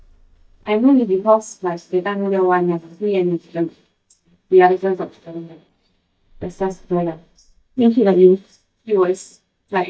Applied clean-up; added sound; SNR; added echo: neural mask model DeepFilterNet 3.